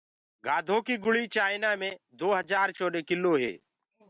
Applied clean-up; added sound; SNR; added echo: none; none; none; none.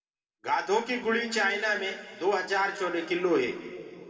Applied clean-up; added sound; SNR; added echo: none; none; none; reverberation time 2.2 s.